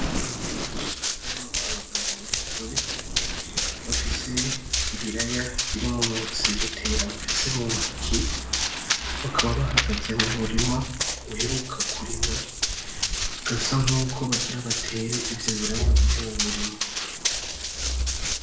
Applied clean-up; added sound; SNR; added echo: none; Run; -1 dB; reverberation time 0.6 s.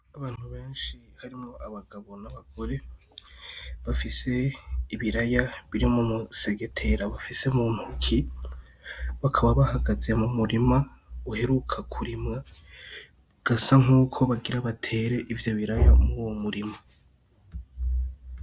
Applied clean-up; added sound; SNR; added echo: none; none; none; none.